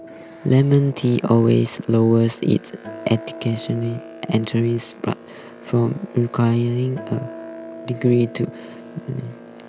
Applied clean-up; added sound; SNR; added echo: none; Boat, Water vehicle + Acoustic guitar; 17 dB; none.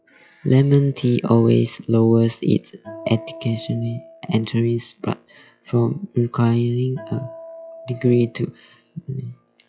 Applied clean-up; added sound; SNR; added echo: classical method log-MMSE.